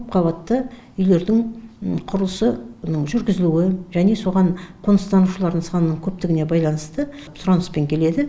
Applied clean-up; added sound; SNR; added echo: none; none; none; none.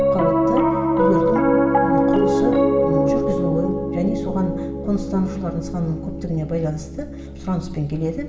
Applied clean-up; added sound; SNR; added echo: none; Piano; -5 dB; reverberation time 2.3 s.